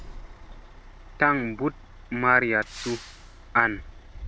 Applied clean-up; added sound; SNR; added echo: none; Truck; 15 dB; none.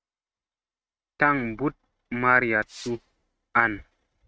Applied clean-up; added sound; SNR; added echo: neural mask model RNNoise.